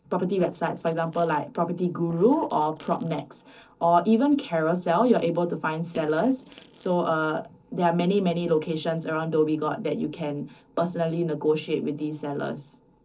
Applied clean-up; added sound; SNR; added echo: neural separator model SepFormer DNS4.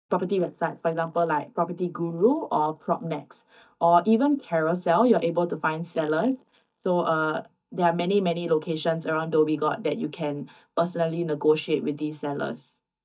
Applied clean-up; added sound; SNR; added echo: neural mask model DeepFilterNet 3.